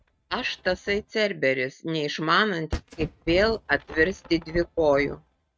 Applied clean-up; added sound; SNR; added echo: neural mask model RNNoise.